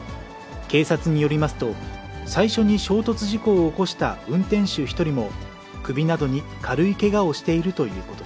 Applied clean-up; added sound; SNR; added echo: none; none; none; none.